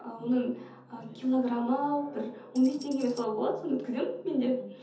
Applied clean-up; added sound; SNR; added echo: none; Tambourine; 20 dB; reverberation time 0.5 s.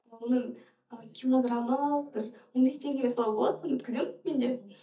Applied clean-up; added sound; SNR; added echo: neural mask model DeepFilterNet 3.